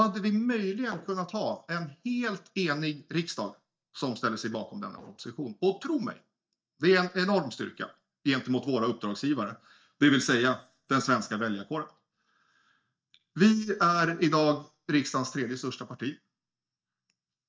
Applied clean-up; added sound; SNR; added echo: neural mask model DeepFilterNet 3.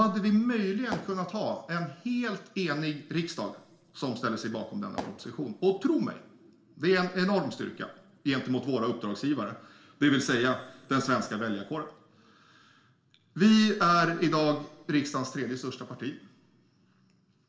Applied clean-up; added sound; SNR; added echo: none; Fireworks; 13 dB; reverberation time 1.6 s.